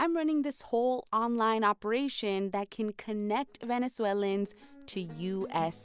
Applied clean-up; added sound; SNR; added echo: none; none; none; none.